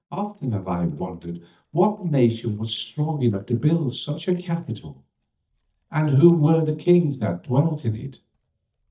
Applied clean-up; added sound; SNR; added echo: neural mask model DeepFilterNet 3.